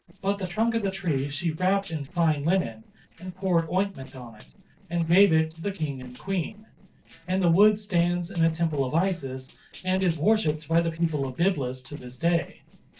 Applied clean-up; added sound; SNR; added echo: neural separator model SepFormer DNS4.